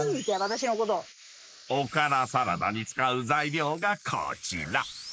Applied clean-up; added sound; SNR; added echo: neural mask model Resemble Enhance denoiser.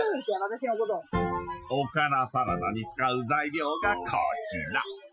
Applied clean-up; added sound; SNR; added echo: classical method Wiener filter.